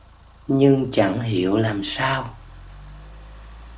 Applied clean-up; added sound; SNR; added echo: none; Idling / Engine starting / Accelerating, revving, vroom / Car; 20 dB; none.